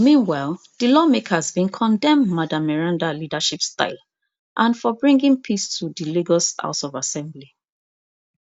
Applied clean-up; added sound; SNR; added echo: none; none; none; none.